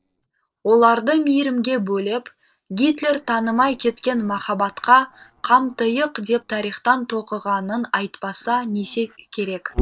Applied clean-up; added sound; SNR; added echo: neural separator model SepFormer DNS4.